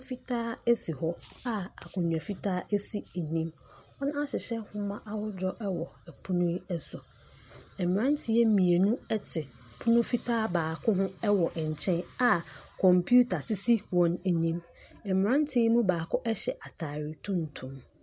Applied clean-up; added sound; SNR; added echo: none; none; none; none.